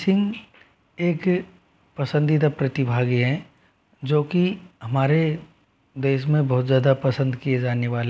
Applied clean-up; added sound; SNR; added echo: none; none; none; none.